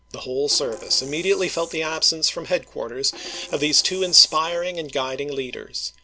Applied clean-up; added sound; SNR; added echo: none; Percussion; 20 dB; none.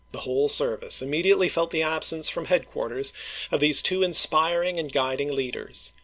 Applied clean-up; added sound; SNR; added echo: none; none; none; none.